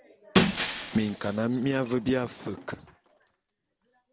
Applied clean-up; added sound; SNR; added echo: none; Shatter; 1 dB; none.